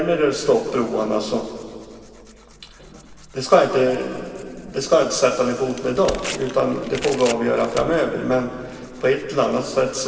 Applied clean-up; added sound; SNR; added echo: none; Tearing; 18 dB; reverberation time 2.6 s.